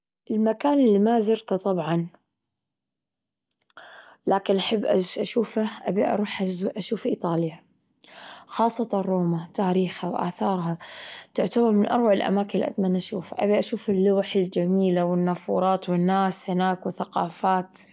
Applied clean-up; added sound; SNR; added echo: none; none; none; none.